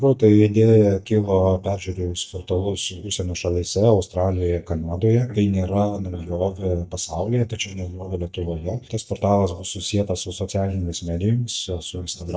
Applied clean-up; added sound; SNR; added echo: neural mask model DeepFilterNet 3.